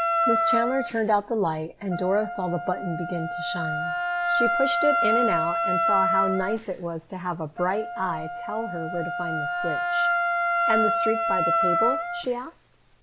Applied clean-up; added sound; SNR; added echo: none; Wind instrument, woodwind instrument; -2 dB; none.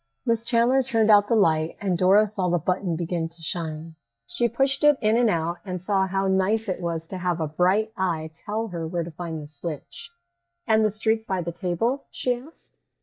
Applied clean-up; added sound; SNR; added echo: neural mask model DeepFilterNet 3.